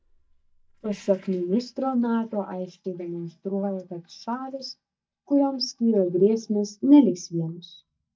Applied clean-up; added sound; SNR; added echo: neural mask model DeepFilterNet 3.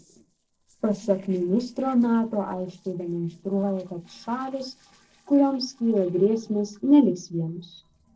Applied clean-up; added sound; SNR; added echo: neural separator model SepFormer DNS4.